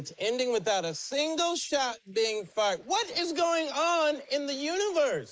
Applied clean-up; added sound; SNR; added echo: neural mask model Resemble Enhance denoiser.